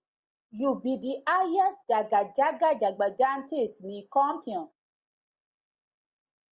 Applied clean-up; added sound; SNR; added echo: none; none; none; none.